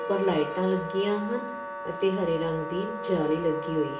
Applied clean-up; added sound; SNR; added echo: none; Wind instrument, woodwind instrument; 8 dB; reverberation time 0.7 s.